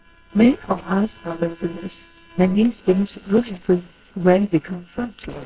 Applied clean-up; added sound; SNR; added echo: neural separator model SepFormer WHAMR!.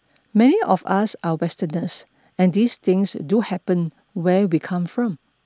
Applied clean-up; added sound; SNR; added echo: none; none; none; none.